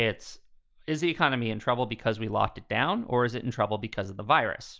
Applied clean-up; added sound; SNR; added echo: none; none; none; none.